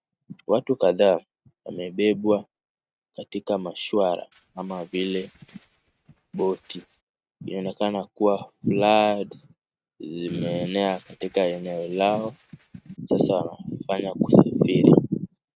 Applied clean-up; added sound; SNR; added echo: neural mask model RNNoise.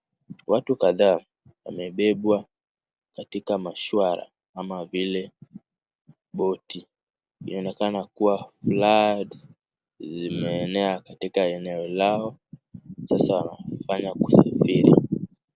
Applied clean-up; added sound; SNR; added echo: none; none; none; none.